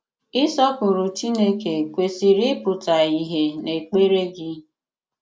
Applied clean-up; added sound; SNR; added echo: none; none; none; none.